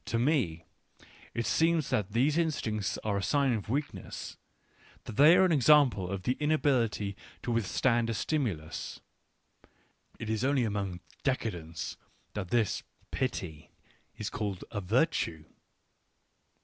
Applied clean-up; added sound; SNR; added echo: none; none; none; none.